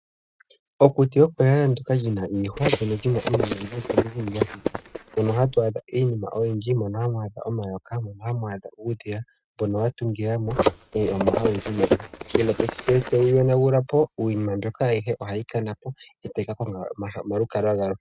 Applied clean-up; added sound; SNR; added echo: neural mask model RNNoise.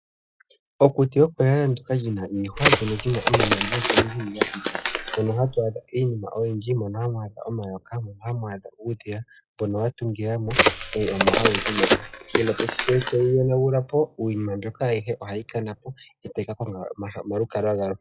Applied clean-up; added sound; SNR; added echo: classical method log-MMSE.